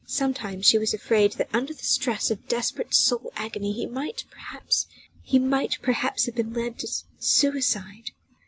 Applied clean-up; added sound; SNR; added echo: none; none; none; none.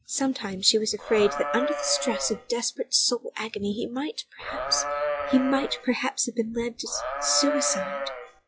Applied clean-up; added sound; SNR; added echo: classical method log-MMSE.